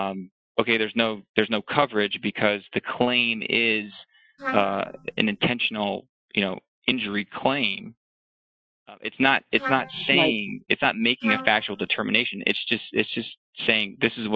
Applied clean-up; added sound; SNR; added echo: classical method Wiener filter.